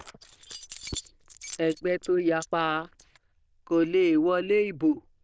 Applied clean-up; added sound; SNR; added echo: neural diffusion model UNIVERSE++.